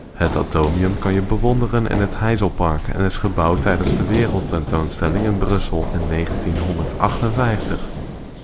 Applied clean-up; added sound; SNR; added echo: none; Run; 7 dB; none.